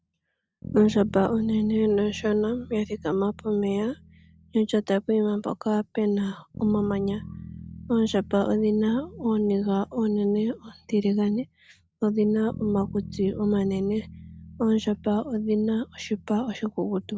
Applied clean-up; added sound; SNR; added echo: none; Bass guitar; 17 dB; none.